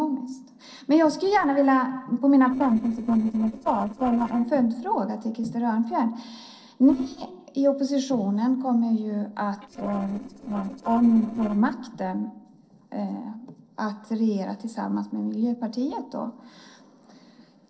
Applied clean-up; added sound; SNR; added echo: neural separator model SepFormer DNS4.